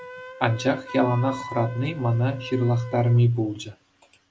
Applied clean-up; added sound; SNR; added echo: none; Wind instrument, woodwind instrument; 16 dB; none.